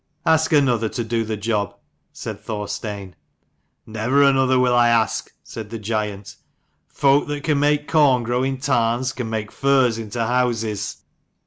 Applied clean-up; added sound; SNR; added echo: none; none; none; none.